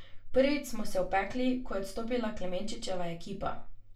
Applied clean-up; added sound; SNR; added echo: none; none; none; reverberation time 0.2 s.